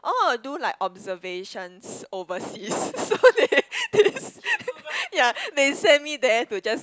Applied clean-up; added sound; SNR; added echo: none; none; none; none.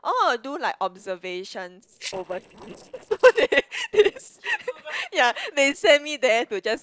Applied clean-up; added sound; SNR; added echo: neural separator model SepFormer DNS4.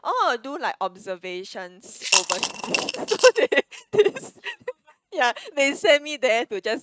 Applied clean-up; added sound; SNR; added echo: neural mask model RNNoise.